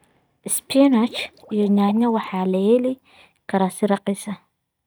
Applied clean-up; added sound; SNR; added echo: neural mask model DeepFilterNet 3.